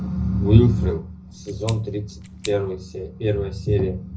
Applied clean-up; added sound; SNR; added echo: none; Scissors; 19 dB; reverberation time 0.4 s.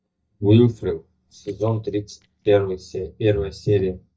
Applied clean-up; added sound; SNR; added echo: neural mask model DeepFilterNet 3.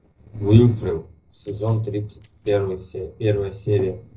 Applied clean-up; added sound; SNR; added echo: neural separator model SepFormer DNS4.